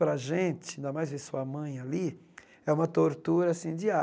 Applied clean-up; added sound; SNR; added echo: none; none; none; none.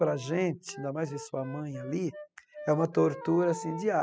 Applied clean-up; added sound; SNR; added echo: classical method spectral subtraction.